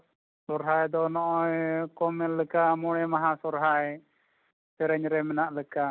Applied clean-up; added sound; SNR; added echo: none; none; none; none.